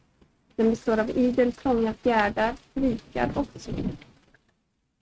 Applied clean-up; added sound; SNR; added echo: neural mask model RNNoise.